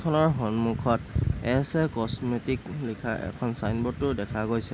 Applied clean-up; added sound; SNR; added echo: none; none; none; none.